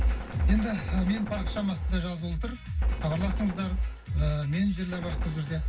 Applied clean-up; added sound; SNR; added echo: none; Gunshot, gunfire; 15 dB; reverberation time 0.4 s.